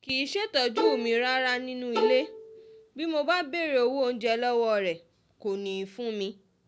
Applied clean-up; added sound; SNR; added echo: none; Bowed string instrument; 2 dB; none.